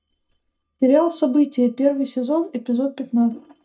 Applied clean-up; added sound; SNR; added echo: neural mask model DeepFilterNet 3.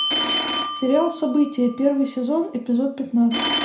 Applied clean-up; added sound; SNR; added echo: none; Telephone; 5 dB; reverberation time 0.4 s.